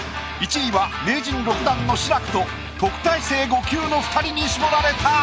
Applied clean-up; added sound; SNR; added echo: none; none; none; none.